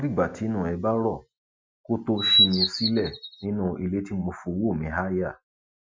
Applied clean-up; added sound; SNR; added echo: classical method Wiener filter.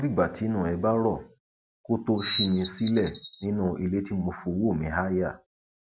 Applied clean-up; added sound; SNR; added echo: none; Bird vocalization, bird call, bird song; -4 dB; none.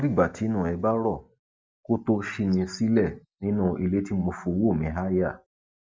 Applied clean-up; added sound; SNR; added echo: neural mask model DeepFilterNet 3.